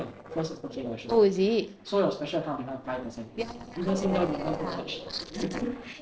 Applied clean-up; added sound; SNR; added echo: neural separator model SepFormer DNS4.